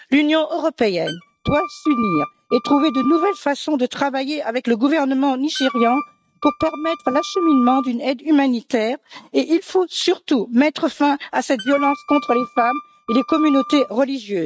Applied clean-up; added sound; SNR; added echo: neural mask model RNNoise.